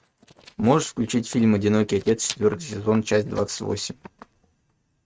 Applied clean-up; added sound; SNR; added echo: neural mask model RNNoise.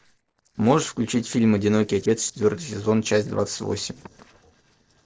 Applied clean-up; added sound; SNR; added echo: neural separator model SepFormer DNS4.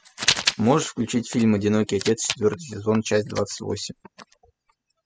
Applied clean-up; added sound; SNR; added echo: classical method spectral subtraction.